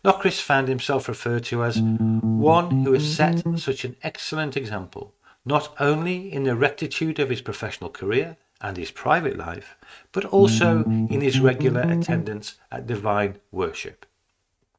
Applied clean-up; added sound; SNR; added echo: neural mask model RNNoise.